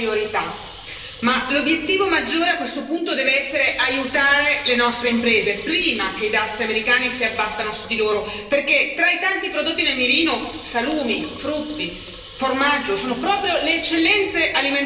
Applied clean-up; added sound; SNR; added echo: none; Water tap, faucet / Liquid; 19 dB; reverberation time 1.0 s.